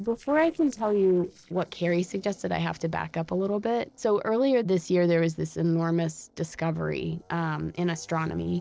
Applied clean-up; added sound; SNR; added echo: neural separator model SepFormer DNS4.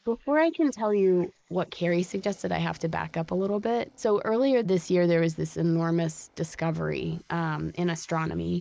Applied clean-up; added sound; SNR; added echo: neural mask model Resemble Enhance denoiser.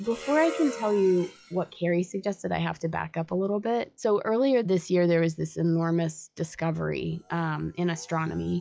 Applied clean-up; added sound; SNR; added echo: classical method log-MMSE.